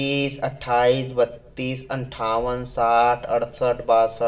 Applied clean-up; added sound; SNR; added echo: none; none; none; reverberation time 0.7 s.